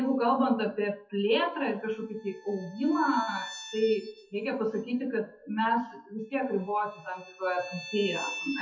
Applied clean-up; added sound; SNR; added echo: classical method WPE with log-MMSE.